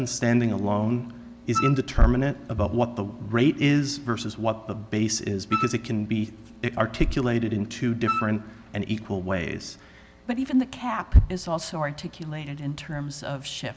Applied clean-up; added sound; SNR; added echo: none; Wind instrument, woodwind instrument; 6 dB; none.